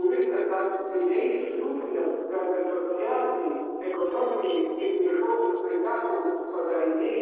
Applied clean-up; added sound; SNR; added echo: neural separator model SepFormer DNS4.